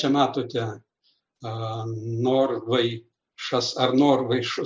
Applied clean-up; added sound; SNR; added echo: none; none; none; none.